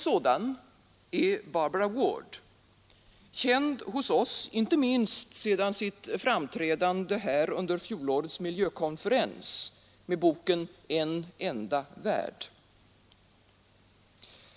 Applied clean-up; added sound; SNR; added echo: none; none; none; none.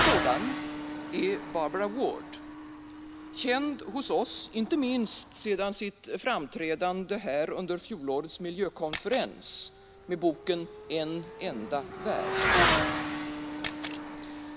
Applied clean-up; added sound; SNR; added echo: none; Motorcycle / Accelerating, revving, vroom + Camera; 2 dB; none.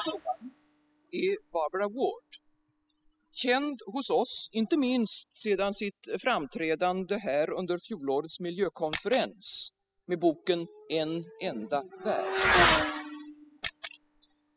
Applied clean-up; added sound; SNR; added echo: classical method spectral subtraction.